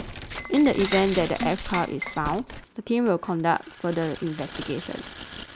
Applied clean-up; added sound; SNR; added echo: none; Shatter; 8 dB; none.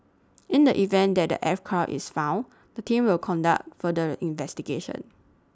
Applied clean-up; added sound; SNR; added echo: none; none; none; none.